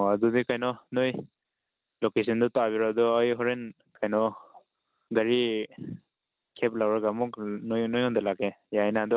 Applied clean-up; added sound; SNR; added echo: none; none; none; none.